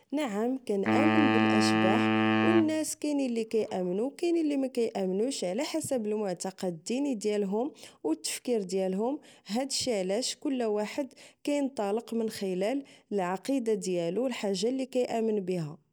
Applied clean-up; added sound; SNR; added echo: none; Wind instrument, woodwind instrument; -3 dB; none.